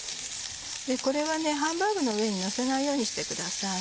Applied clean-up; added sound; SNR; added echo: none; none; none; none.